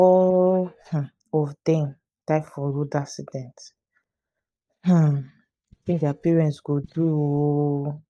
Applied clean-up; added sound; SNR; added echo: neural mask model DeepFilterNet 3.